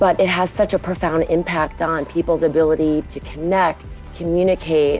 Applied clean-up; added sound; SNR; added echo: none; none; none; none.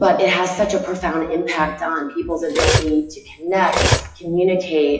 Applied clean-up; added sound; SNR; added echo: classical method WPE with log-MMSE.